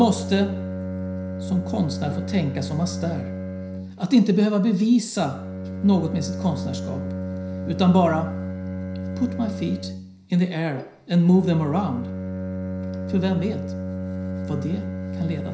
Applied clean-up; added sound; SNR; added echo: none; Bowed string instrument; 6 dB; reverberation time 0.5 s.